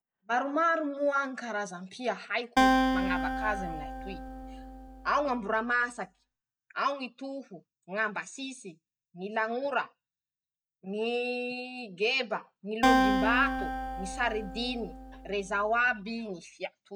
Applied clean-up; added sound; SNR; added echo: none; Acoustic guitar; -2 dB; none.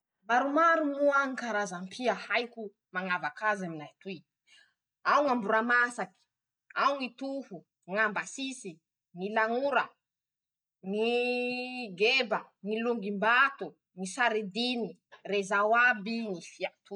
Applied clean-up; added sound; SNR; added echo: none; none; none; none.